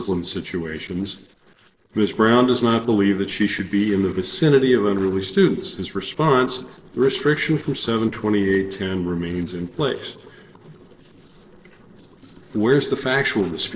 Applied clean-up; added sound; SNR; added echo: neural separator model SepFormer DNS4.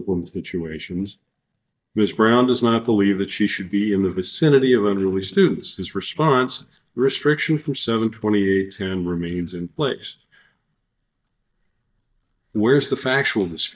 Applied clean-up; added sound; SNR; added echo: neural mask model DeepFilterNet 3.